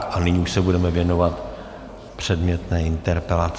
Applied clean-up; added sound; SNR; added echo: none; none; none; none.